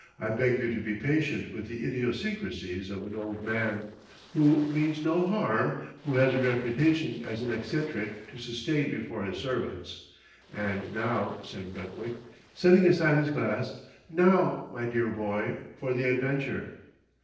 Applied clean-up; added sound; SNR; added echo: neural separator model SepFormer DNS4.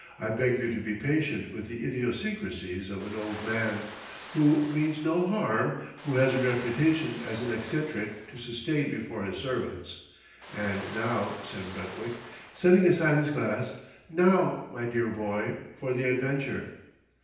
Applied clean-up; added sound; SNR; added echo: none; Ocean; 15 dB; reverberation time 0.9 s.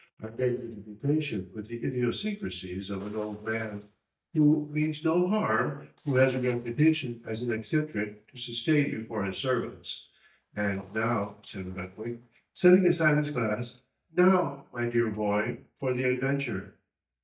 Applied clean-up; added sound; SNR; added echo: neural mask model DeepFilterNet 3.